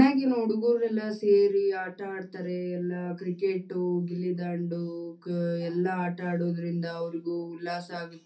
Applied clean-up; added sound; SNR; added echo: none; none; none; reverberation time 0.3 s.